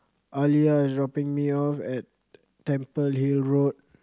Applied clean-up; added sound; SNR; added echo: none; none; none; none.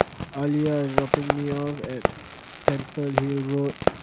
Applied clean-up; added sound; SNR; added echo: none; Fireworks; 0 dB; none.